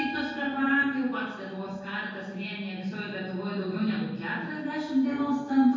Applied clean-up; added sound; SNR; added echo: none; Piano; 19 dB; reverberation time 1.3 s.